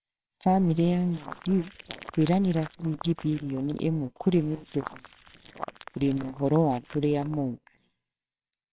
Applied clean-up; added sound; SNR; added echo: neural separator model SepFormer WHAMR!.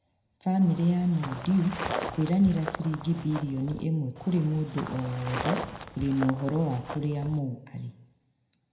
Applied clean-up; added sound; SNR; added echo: none; Walk, footsteps; 9 dB; reverberation time 0.7 s.